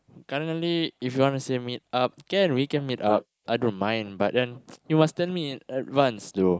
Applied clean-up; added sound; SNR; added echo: neural mask model Resemble Enhance denoiser.